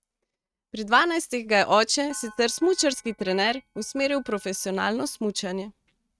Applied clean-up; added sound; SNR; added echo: neural mask model RNNoise.